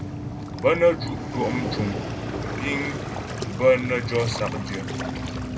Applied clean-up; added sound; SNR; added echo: none; Waves, surf; 4 dB; reverberation time 0.2 s.